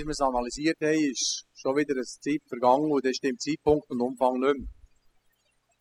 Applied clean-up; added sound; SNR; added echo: classical method spectral subtraction.